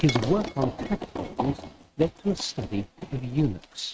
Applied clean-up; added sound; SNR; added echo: neural mask model RNNoise.